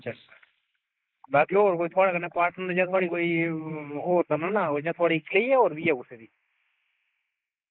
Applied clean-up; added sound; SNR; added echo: neural mask model Resemble Enhance denoiser.